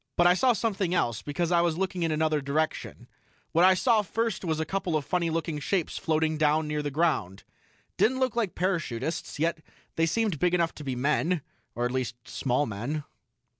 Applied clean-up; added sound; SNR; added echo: none; none; none; none.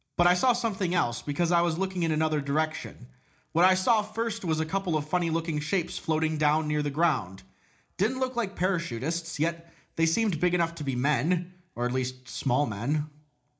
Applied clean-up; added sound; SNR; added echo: none; none; none; reverberation time 0.4 s.